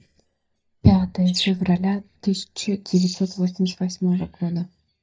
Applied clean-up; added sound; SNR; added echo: neural mask model DeepFilterNet 3.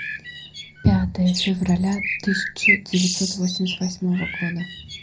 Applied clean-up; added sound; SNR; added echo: none; Bird; 4 dB; reverberation time 0.4 s.